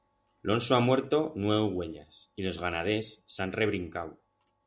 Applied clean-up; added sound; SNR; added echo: none; none; none; none.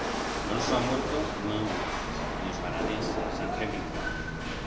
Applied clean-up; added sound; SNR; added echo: none; Rattle / Chatter / Hiss / Engine / Mechanisms; -4 dB; reverberation time 0.5 s.